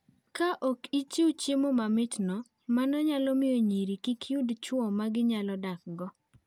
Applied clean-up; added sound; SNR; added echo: none; none; none; none.